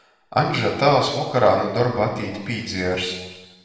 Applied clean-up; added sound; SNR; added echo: none; none; none; reverberation time 1.2 s.